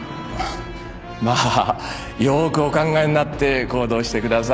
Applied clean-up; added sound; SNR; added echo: none; none; none; none.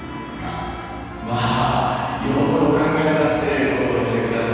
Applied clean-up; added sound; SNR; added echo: none; Bowed string instrument; 20 dB; reverberation time 2.1 s.